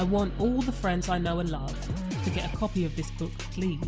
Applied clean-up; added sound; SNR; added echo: none; none; none; none.